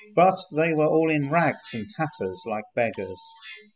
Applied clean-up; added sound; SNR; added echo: classical method spectral subtraction.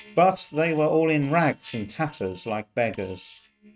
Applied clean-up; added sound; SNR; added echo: neural mask model RNNoise.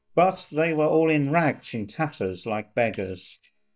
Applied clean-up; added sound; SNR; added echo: neural mask model DeepFilterNet 3.